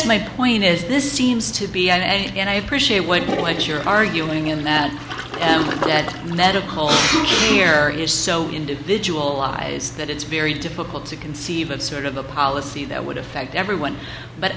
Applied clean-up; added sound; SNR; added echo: none; Toilet flush; 7 dB; none.